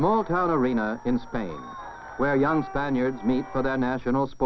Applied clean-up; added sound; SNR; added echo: none; Wind instrument, woodwind instrument; 19 dB; none.